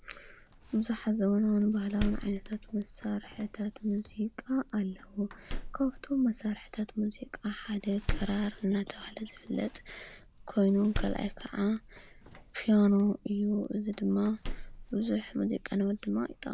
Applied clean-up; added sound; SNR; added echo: none; Door; 10 dB; none.